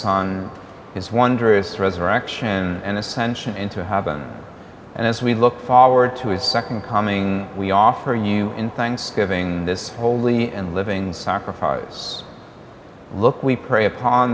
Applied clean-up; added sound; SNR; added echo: none; none; none; none.